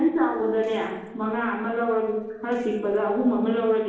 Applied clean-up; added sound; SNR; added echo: neural separator model SepFormer DNS4.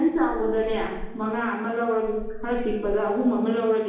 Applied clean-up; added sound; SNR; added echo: none; Meow; 10 dB; reverberation time 1.0 s.